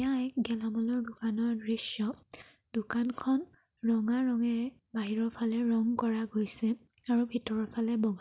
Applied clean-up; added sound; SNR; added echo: none; none; none; none.